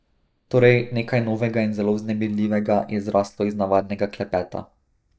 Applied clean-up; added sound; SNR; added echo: neural mask model DeepFilterNet 3.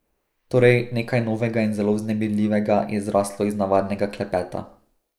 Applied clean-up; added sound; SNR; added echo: neural mask model Resemble Enhance denoiser.